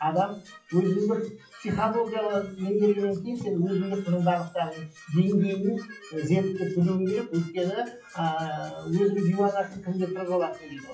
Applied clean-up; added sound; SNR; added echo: classical method WPE with log-MMSE.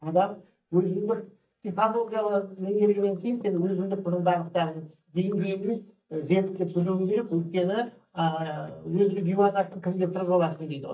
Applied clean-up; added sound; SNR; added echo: neural mask model DeepFilterNet 3.